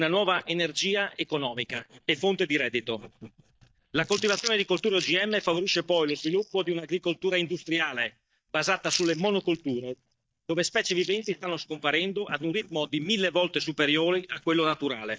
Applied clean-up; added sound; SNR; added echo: neural mask model DeepFilterNet 3.